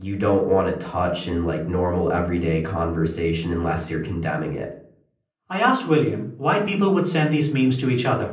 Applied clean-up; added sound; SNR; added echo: none; none; none; reverberation time 0.6 s.